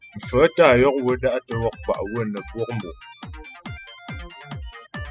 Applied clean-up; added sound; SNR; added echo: classical method spectral subtraction.